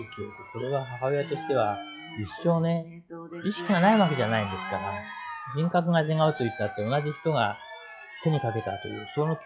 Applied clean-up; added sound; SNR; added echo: classical method log-MMSE.